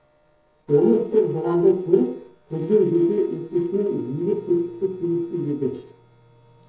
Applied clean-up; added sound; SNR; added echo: neural separator model SepFormer DNS4.